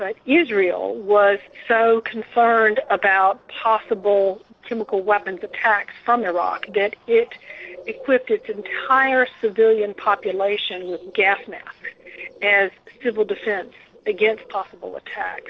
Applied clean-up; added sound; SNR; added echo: neural separator model SepFormer DNS4.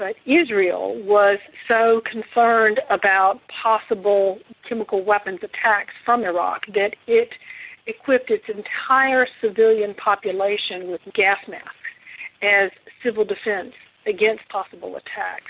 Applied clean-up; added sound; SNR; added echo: none; none; none; none.